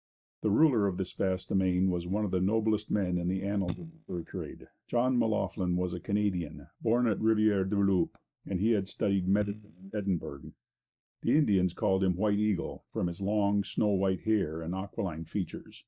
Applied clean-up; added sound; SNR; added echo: neural mask model DeepFilterNet 3.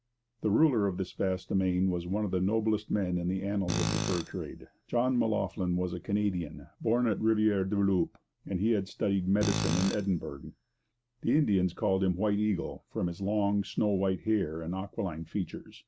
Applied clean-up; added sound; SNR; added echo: none; Tools; 6 dB; none.